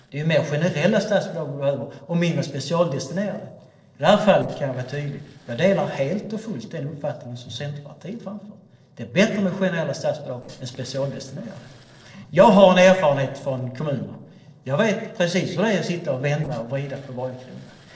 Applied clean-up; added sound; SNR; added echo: neural separator model SepFormer DNS4.